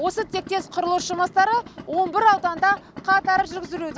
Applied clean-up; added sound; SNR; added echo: none; Idling; 16 dB; none.